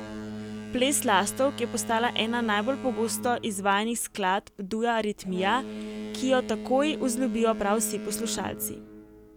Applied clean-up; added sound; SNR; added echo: none; Boat, Water vehicle; 10 dB; none.